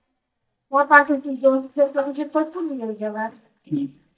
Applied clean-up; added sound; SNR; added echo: neural mask model DeepFilterNet 3.